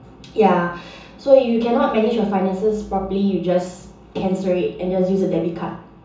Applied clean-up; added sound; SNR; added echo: none; none; none; reverberation time 0.7 s.